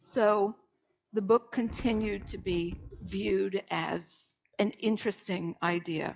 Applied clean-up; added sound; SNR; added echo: classical method log-MMSE.